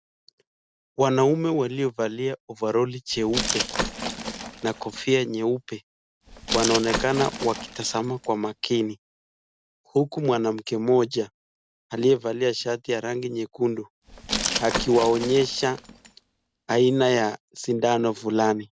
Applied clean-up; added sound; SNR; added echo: none; Glass; 7 dB; none.